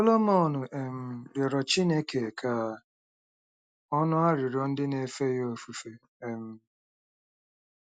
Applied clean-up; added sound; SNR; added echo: none; none; none; none.